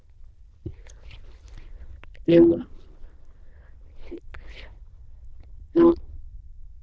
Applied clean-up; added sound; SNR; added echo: neural diffusion model UNIVERSE++.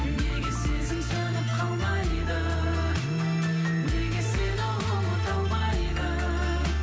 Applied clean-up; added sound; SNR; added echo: none; none; none; none.